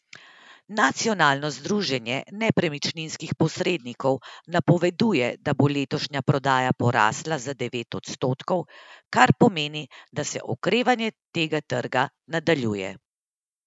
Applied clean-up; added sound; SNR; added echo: none; none; none; none.